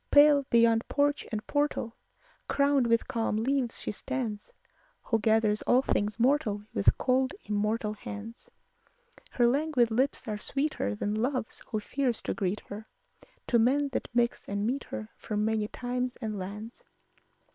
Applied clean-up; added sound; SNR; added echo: neural separator model SepFormer WHAM!.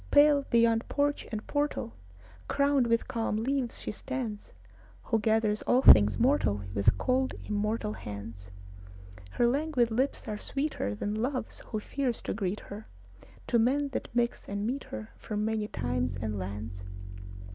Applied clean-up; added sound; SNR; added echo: none; Bass guitar; 11 dB; none.